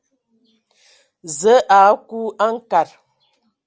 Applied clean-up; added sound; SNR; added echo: none; none; none; none.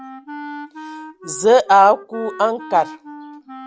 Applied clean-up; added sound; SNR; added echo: none; Wind instrument, woodwind instrument; 16 dB; none.